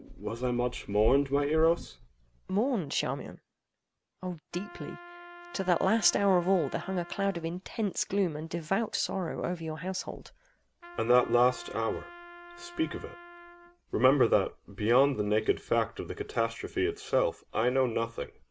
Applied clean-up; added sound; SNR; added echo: none; Trumpet; 18 dB; none.